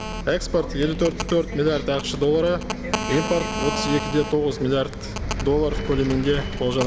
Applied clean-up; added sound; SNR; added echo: none; Bus + Telephone; 5 dB; none.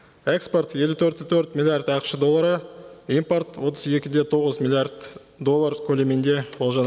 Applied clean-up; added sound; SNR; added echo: none; none; none; none.